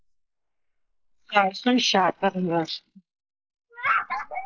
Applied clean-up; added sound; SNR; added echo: neural mask model Resemble Enhance denoiser.